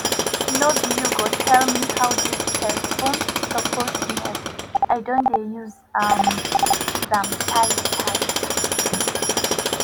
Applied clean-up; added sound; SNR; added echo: none; Telephone + Tools; -3 dB; none.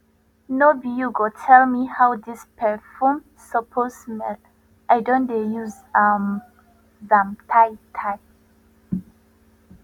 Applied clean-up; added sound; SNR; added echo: none; none; none; none.